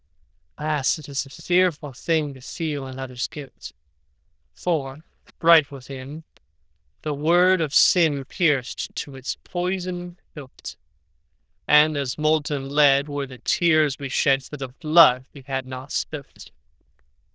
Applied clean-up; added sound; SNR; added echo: neural diffusion model UNIVERSE++.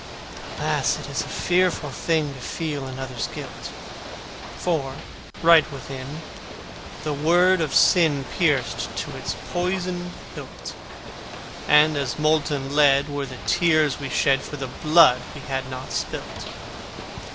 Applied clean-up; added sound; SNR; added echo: none; Ocean / Boat, Water vehicle; 11 dB; none.